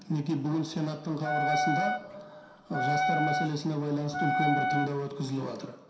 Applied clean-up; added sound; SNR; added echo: none; Wind instrument, woodwind instrument; -1 dB; reverberation time 0.7 s.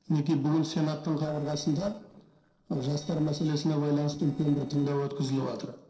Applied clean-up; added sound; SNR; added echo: neural separator model SepFormer DNS4.